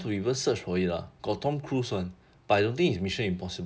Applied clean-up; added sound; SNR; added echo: none; none; none; none.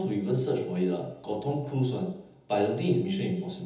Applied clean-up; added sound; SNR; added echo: none; none; none; reverberation time 1.3 s.